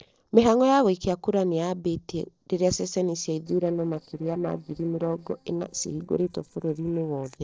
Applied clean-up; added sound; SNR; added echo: neural separator model SepFormer DNS4.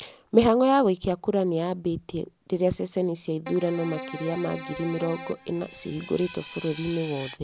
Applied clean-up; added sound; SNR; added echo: none; Keyboard (musical) + Screech; 11 dB; none.